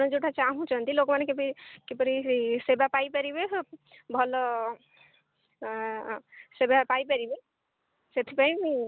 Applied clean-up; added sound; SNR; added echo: none; none; none; none.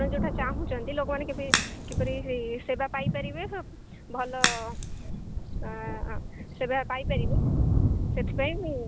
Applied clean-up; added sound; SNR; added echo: none; Crack + Thunder; -4 dB; none.